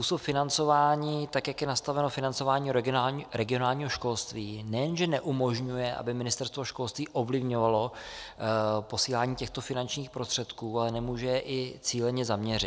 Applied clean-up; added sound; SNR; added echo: none; none; none; none.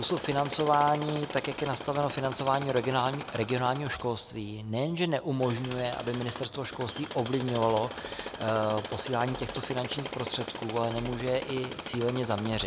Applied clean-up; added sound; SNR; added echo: none; Tools; 9 dB; none.